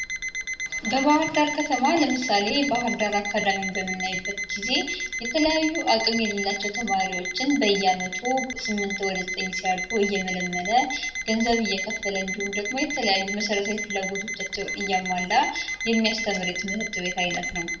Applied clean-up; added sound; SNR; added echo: none; Alarm; 5 dB; reverberation time 0.5 s.